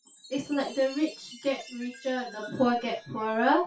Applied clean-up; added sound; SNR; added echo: classical method WPE with log-MMSE.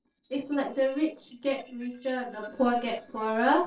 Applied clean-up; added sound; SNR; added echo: neural separator model SepFormer DNS4.